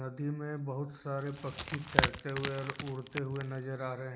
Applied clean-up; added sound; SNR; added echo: none; Wood; 0 dB; none.